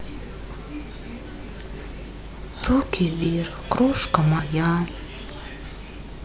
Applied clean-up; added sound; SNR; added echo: none; none; none; none.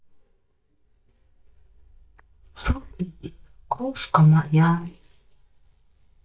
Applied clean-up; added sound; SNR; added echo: neural mask model DeepFilterNet 3.